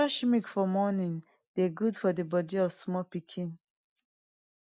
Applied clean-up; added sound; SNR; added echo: none; none; none; none.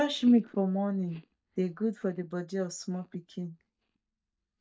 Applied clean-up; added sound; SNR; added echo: neural mask model DeepFilterNet 3.